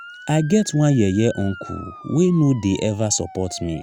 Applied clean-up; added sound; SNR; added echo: none; Motor vehicle (road) / Siren; 20 dB; none.